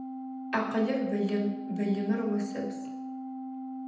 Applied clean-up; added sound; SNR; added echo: none; Organ; 6 dB; reverberation time 0.9 s.